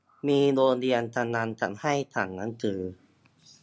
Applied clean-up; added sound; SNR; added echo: none; none; none; none.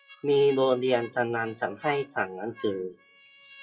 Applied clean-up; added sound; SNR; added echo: classical method WPE with log-MMSE.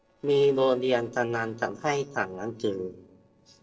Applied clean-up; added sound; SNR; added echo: neural separator model SepFormer DNS4.